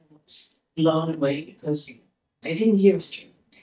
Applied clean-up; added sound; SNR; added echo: neural mask model DeepFilterNet 3.